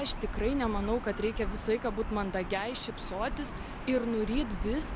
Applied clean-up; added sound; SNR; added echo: none; Gull, seagull / Ocean; 5 dB; none.